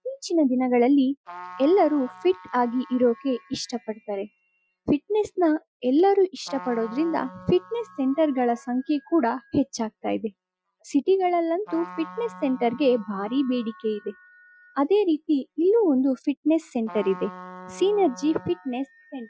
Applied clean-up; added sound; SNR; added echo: classical method Wiener filter.